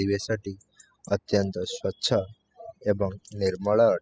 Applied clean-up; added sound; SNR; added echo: classical method spectral subtraction.